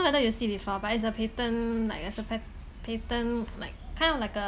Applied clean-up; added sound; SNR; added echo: none; none; none; none.